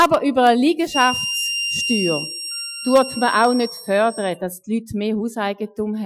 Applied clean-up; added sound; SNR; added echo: classical method Wiener filter.